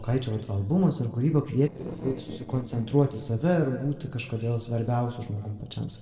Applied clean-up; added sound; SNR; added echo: neural separator model SepFormer DNS4.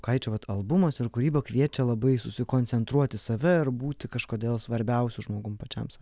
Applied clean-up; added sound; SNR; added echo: none; none; none; none.